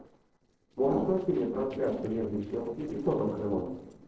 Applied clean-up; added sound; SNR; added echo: neural separator model SepFormer DNS4.